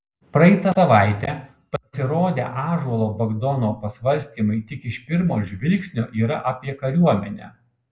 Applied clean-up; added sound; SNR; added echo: none; none; none; none.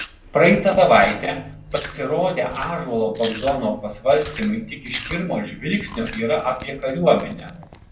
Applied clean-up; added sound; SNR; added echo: none; Chewing, mastication; 17 dB; reverberation time 0.2 s.